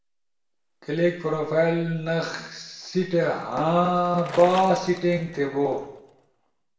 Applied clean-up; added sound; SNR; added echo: none; Bicycle; 19 dB; reverberation time 0.8 s.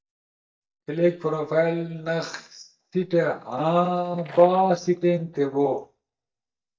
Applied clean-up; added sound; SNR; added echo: neural mask model DeepFilterNet 3.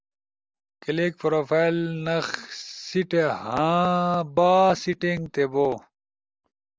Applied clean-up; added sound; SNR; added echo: none; none; none; none.